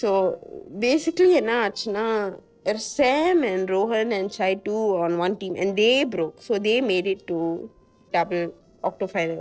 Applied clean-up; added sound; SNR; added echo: neural separator model SepFormer DNS4.